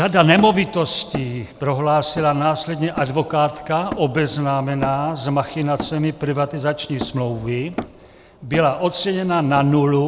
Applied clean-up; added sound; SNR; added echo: none; Hammer; 16 dB; none.